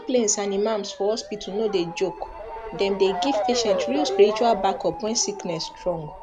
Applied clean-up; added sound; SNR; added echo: none; Motor vehicle (road) / Siren; 6 dB; none.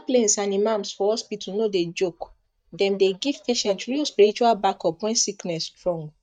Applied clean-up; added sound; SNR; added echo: neural mask model DeepFilterNet 3.